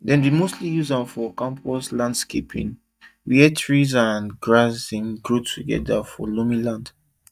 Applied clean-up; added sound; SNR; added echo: neural mask model DeepFilterNet 3.